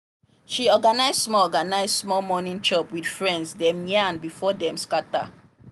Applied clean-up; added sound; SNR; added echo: none; none; none; none.